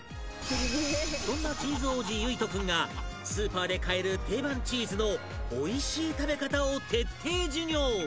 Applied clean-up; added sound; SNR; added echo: none; none; none; none.